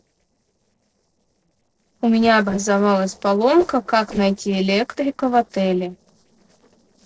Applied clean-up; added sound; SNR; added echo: neural separator model SepFormer DNS4.